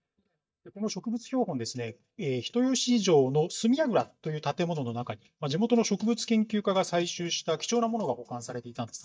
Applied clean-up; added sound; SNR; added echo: neural mask model DeepFilterNet 3.